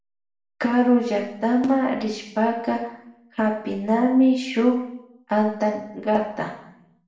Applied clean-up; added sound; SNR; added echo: none; none; none; reverberation time 0.7 s.